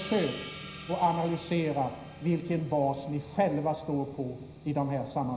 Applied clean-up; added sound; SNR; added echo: none; Gong; 18 dB; reverberation time 0.9 s.